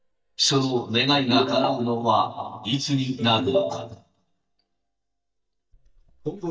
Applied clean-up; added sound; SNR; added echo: neural mask model DeepFilterNet 3.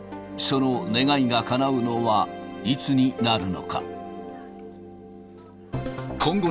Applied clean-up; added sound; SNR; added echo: none; none; none; none.